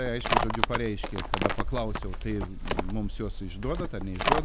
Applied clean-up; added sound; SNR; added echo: none; Livestock, farm animals, working animals; -4 dB; none.